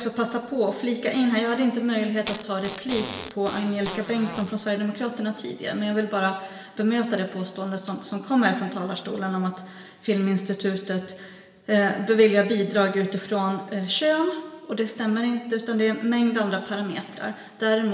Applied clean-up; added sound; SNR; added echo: none; Fart; 12 dB; reverberation time 2.4 s.